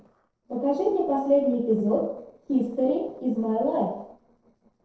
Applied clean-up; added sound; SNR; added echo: neural separator model SepFormer DNS4.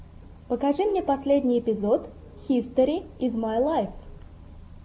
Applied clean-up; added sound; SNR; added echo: none; none; none; none.